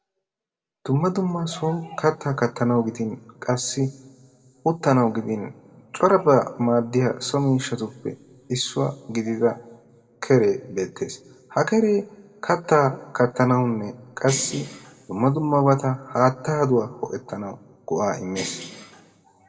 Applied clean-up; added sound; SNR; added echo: none; Bell; 14 dB; reverberation time 1.1 s.